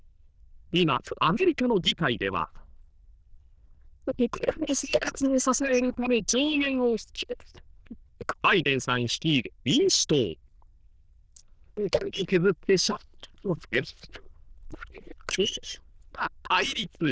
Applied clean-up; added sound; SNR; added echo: neural diffusion model UNIVERSE++.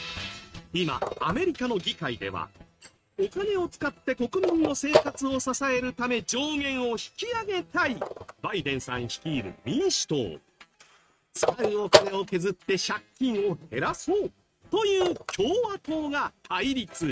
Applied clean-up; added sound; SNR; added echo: neural mask model RNNoise.